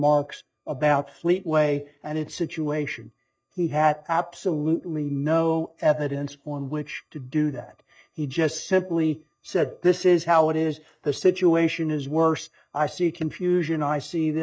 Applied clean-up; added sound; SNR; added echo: neural mask model DeepFilterNet 3.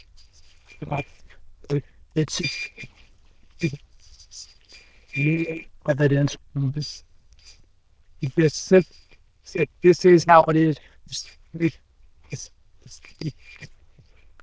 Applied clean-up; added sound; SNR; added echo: neural diffusion model UNIVERSE++.